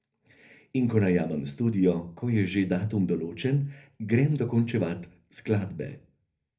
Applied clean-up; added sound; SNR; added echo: none; none; none; reverberation time 0.3 s.